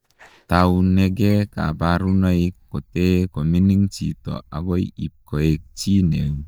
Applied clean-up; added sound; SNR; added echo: neural mask model DeepFilterNet 3.